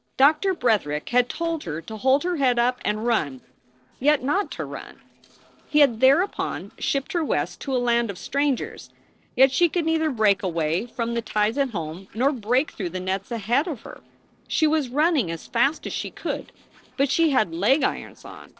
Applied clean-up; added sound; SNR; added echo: neural separator model SepFormer DNS4.